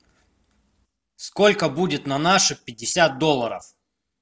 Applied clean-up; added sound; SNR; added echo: none; none; none; none.